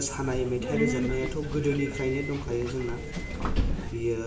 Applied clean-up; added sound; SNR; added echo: none; Subway, metro, underground; 2 dB; reverberation time 1.0 s.